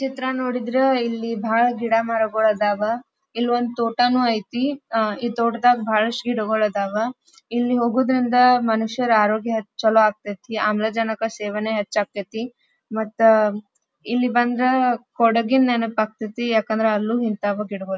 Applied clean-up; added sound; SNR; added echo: none; none; none; none.